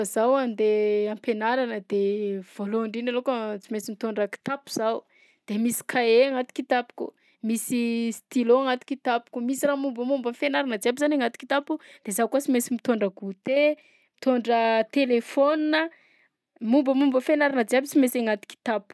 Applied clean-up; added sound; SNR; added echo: none; none; none; none.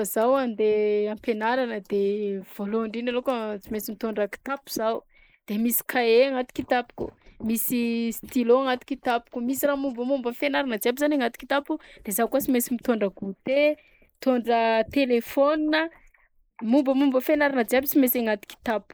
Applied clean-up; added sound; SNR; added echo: neural mask model Resemble Enhance denoiser.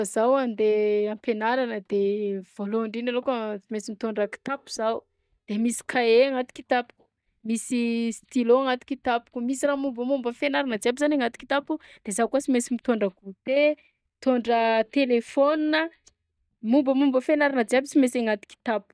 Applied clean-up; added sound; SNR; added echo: neural mask model DeepFilterNet 3.